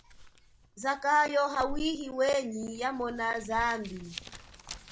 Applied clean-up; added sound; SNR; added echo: none; Crumpling, crinkling; 13 dB; none.